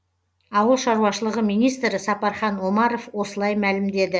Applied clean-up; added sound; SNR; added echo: none; none; none; none.